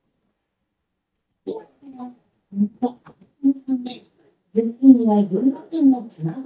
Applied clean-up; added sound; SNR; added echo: neural mask model DeepFilterNet 3.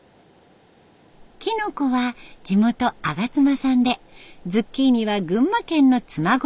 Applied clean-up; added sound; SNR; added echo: none; none; none; none.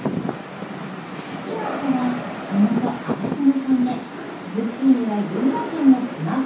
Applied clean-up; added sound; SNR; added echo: none; Rain; 7 dB; reverberation time 0.7 s.